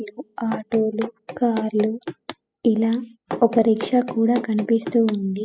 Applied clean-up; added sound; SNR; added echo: classical method spectral subtraction.